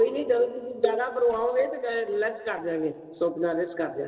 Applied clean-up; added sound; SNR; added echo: neural separator model SepFormer DNS4.